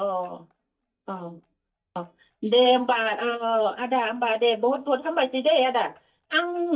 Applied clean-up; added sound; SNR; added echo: neural mask model DeepFilterNet 3.